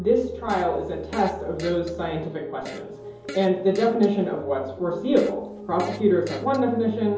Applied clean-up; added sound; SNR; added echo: none; Fart; 18 dB; reverberation time 2.8 s.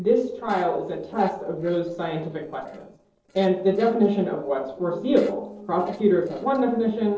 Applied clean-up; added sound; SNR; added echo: neural separator model SepFormer DNS4.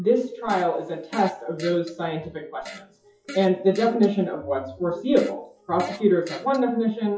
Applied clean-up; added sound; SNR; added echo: classical method WPE with log-MMSE.